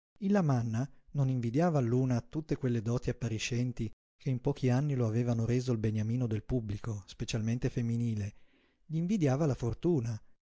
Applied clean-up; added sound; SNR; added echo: none; none; none; none.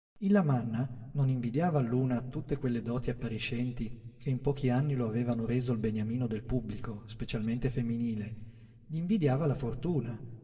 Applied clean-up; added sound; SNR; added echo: none; none; none; reverberation time 2.3 s.